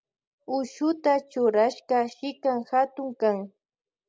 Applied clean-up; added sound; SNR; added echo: none; none; none; none.